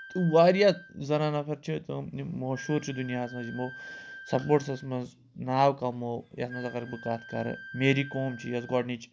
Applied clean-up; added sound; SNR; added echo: none; Wind instrument, woodwind instrument; 18 dB; none.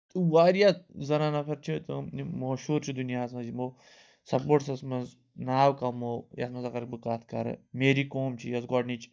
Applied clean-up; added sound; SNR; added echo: neural mask model DeepFilterNet 3.